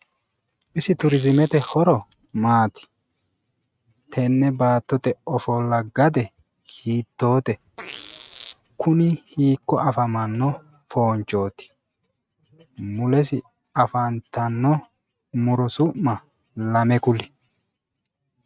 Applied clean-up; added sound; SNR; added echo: neural mask model RNNoise.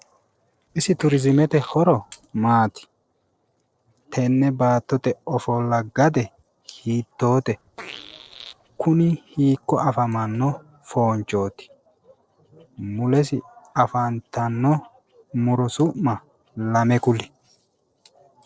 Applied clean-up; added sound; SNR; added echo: neural separator model SepFormer DNS4.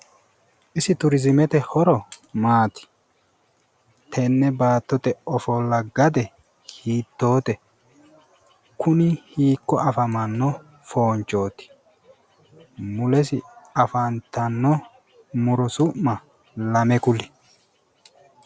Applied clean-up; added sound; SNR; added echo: none; none; none; none.